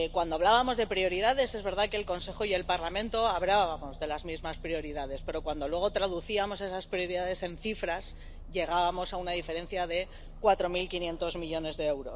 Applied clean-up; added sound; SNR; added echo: none; Aircraft; 13 dB; none.